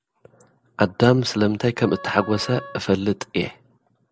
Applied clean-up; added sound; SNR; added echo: none; Wind instrument, woodwind instrument; 18 dB; none.